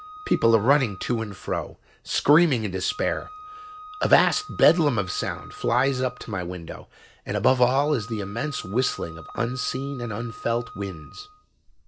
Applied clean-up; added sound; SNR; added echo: none; Wind instrument, woodwind instrument; 18 dB; none.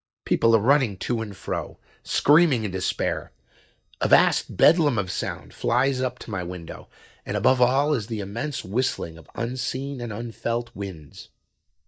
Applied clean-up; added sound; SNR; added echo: neural mask model DeepFilterNet 3.